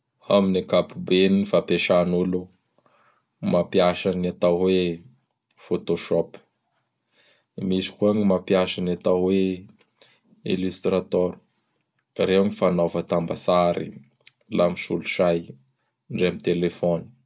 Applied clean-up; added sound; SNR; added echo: none; none; none; none.